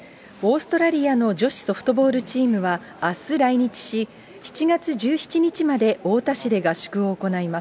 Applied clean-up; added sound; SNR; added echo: none; none; none; none.